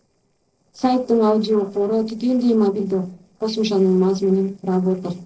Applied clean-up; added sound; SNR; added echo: neural separator model SepFormer DNS4.